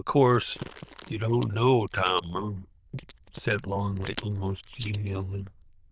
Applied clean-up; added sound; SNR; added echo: neural diffusion model UNIVERSE++.